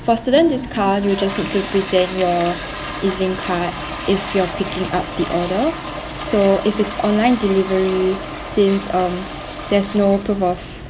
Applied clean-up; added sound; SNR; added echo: none; Toilet flush; 10 dB; none.